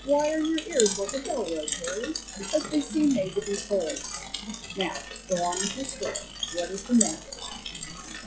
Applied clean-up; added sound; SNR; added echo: classical method log-MMSE.